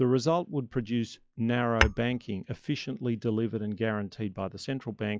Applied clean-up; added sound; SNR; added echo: classical method log-MMSE.